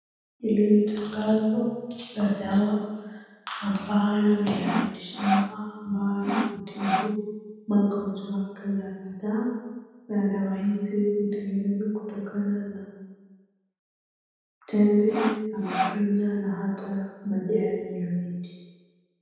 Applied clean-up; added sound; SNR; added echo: none; Sawing; 2 dB; reverberation time 1.2 s.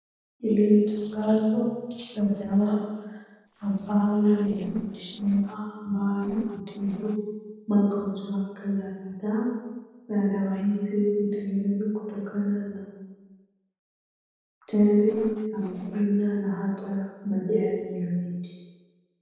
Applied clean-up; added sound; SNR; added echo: neural separator model SepFormer DNS4.